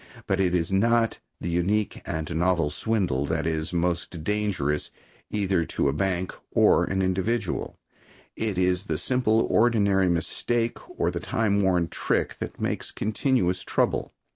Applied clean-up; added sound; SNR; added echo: none; none; none; none.